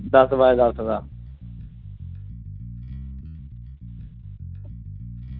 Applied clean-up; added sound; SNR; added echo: none; Bass guitar; 11 dB; none.